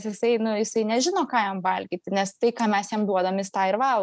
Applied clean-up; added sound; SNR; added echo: none; none; none; none.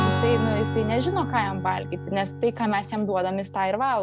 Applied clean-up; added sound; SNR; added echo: none; Strum; 4 dB; none.